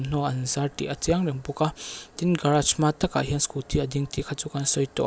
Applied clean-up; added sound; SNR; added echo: none; none; none; none.